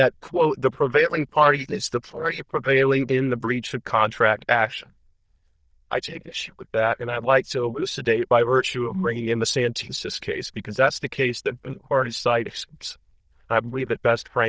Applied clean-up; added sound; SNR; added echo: neural diffusion model UNIVERSE++.